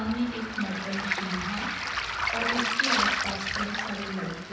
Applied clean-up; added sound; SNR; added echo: none; Waves, surf; -3 dB; reverberation time 1.1 s.